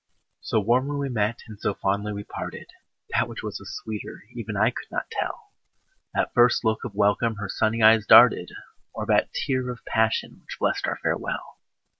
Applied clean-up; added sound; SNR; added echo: none; none; none; none.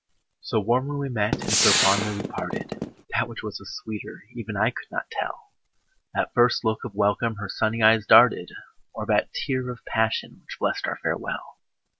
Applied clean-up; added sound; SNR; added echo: none; Gunshot, gunfire; -1 dB; none.